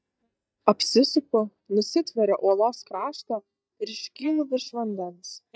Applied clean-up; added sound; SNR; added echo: neural mask model DeepFilterNet 3.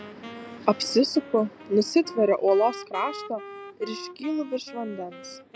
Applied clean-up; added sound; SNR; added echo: none; Wind instrument, woodwind instrument; 15 dB; none.